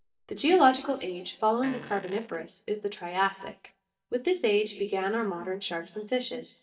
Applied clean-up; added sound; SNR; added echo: neural mask model DeepFilterNet 3.